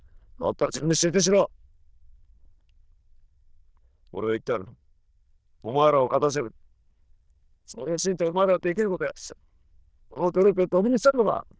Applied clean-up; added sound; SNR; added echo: neural diffusion model UNIVERSE++.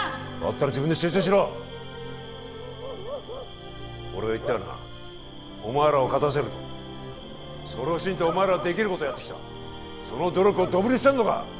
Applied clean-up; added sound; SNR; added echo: none; Bark / Cricket; 15 dB; none.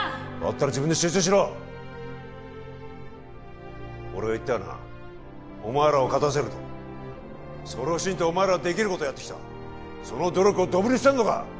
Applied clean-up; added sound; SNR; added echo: none; none; none; none.